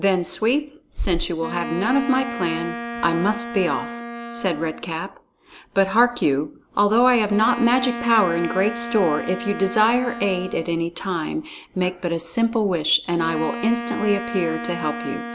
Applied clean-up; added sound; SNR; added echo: none; Wind instrument, woodwind instrument; 10 dB; none.